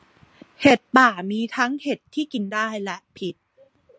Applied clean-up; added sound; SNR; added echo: none; none; none; none.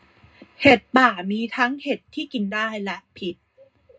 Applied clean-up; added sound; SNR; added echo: none; none; none; reverberation time 0.2 s.